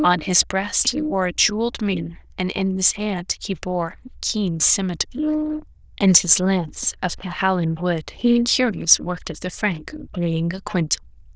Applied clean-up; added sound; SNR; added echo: neural diffusion model UNIVERSE++.